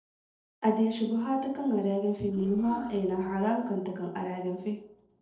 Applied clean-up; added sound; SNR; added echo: neural separator model SepFormer DNS4.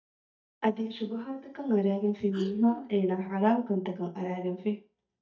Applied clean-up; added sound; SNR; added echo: neural mask model DeepFilterNet 3.